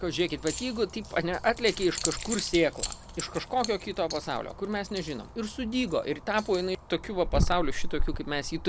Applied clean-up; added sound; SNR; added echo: none; Keys jangling; 4 dB; none.